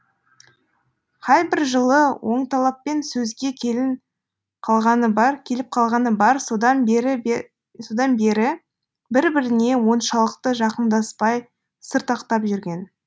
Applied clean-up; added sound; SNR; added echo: none; none; none; none.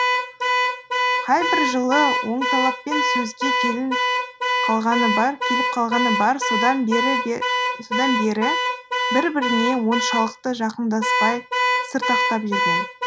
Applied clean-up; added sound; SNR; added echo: none; Alarm / Car; -1 dB; none.